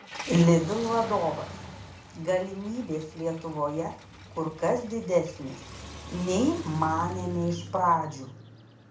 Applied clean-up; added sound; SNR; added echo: none; Car; 13 dB; reverberation time 0.4 s.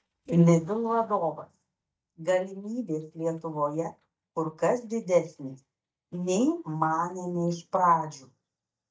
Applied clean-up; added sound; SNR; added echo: neural mask model DeepFilterNet 3.